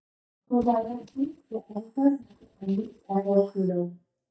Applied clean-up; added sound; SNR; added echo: neural mask model DeepFilterNet 3.